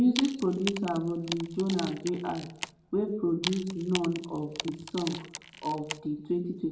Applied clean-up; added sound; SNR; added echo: none; Wood; 11 dB; reverberation time 0.7 s.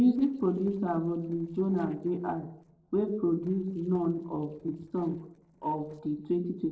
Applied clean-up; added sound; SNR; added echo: neural separator model SepFormer DNS4.